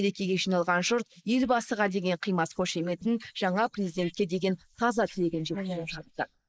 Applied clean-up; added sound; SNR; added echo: neural mask model Resemble Enhance denoiser.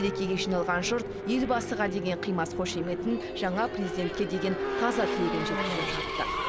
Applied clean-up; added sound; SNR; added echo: none; Race car, auto racing / Accelerating, revving, vroom; 3 dB; none.